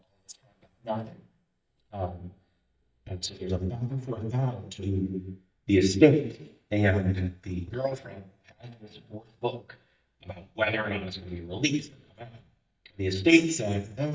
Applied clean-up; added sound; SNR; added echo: neural mask model DeepFilterNet 3.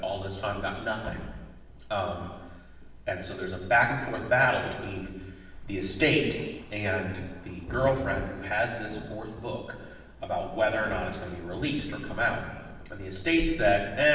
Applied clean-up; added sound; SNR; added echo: none; Thunder; 17 dB; reverberation time 1.1 s.